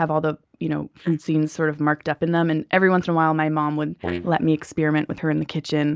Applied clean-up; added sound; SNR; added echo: neural mask model Resemble Enhance denoiser.